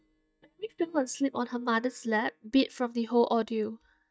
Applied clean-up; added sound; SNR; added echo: neural mask model DeepFilterNet 3.